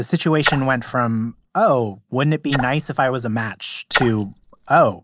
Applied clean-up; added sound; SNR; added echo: neural mask model Resemble Enhance denoiser.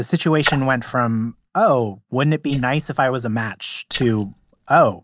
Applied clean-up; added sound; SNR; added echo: neural mask model DeepFilterNet 3.